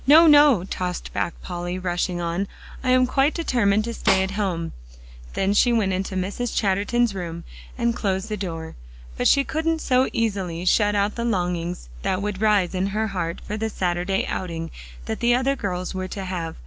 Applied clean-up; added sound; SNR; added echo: none; Snare drum; 7 dB; none.